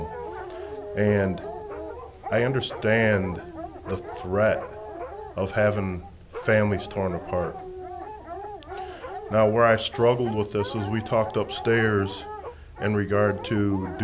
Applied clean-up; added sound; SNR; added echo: none; Dog; 11 dB; none.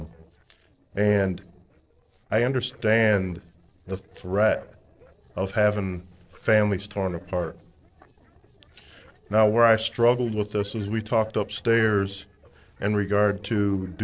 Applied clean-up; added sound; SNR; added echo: neural separator model SepFormer DNS4.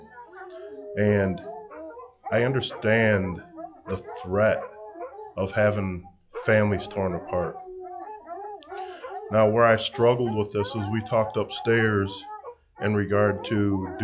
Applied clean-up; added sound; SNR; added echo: classical method log-MMSE.